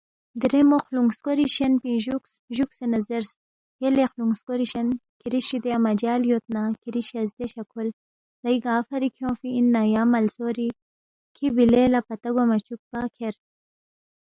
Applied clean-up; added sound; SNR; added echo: none; none; none; none.